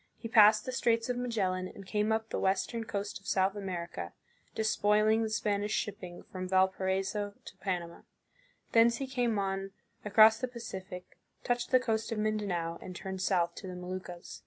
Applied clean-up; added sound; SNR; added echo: none; none; none; none.